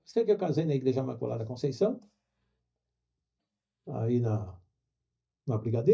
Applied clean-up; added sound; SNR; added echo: neural mask model DeepFilterNet 3.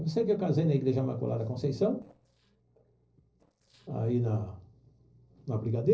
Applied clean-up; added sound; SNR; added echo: neural separator model SepFormer DNS4.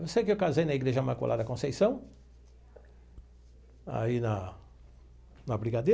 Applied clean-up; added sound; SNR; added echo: none; none; none; none.